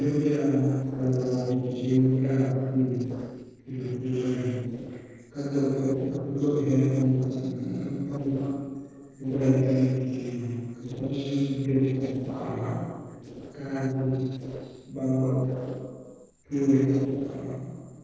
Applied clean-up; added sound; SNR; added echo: neural separator model SepFormer DNS4.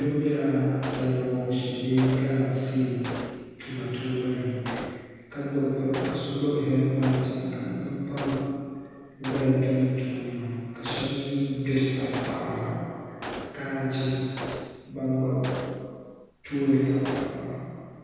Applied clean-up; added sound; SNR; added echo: none; Gunshot, gunfire; 13 dB; reverberation time 2.1 s.